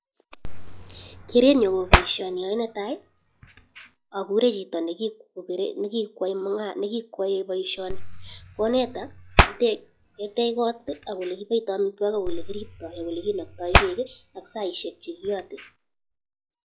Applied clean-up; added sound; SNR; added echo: classical method log-MMSE.